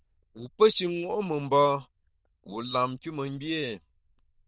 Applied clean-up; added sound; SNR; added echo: neural diffusion model UNIVERSE++.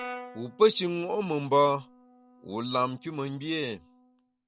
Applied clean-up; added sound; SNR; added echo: none; Brass instrument; 19 dB; none.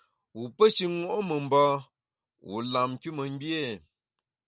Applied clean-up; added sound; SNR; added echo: none; none; none; none.